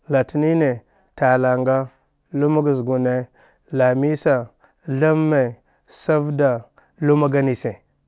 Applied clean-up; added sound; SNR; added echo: none; none; none; none.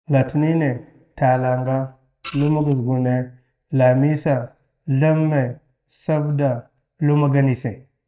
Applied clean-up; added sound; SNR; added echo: neural mask model DeepFilterNet 3.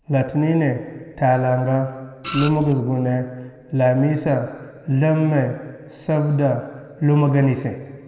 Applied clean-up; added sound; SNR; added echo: none; Printer; 10 dB; reverberation time 1.8 s.